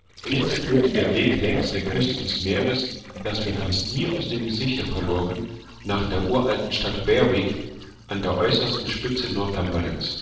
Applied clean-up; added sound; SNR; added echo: neural separator model SepFormer DNS4.